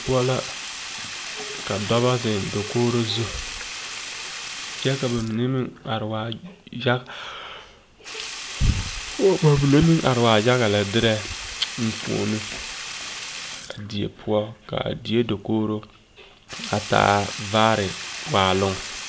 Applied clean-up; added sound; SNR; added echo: none; Sink (filling or washing); 11 dB; none.